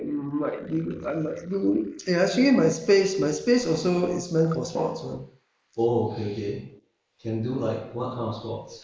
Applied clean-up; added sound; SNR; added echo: neural mask model Resemble Enhance denoiser.